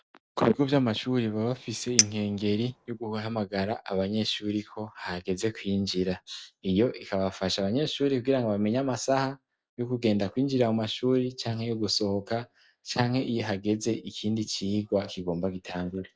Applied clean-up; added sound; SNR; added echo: none; Chink, clink; 5 dB; none.